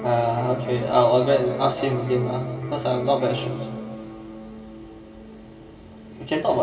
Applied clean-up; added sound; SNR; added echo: none; Electric guitar; 13 dB; reverberation time 2.8 s.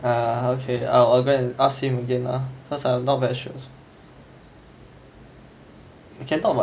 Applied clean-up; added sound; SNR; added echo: none; none; none; none.